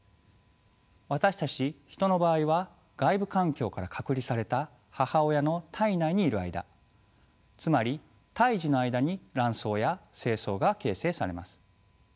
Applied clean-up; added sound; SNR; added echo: none; none; none; none.